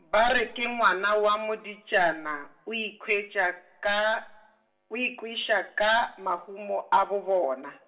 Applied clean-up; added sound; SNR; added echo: none; none; none; reverberation time 0.6 s.